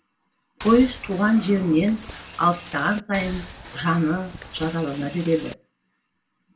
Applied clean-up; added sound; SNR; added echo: none; Boat, Water vehicle; 15 dB; reverberation time 0.2 s.